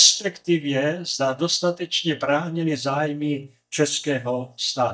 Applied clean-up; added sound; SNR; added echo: neural mask model DeepFilterNet 3.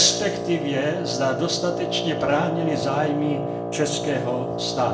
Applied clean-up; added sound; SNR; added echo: none; Wind instrument, woodwind instrument; 3 dB; reverberation time 0.5 s.